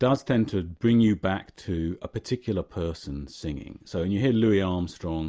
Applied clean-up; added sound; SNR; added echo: none; none; none; none.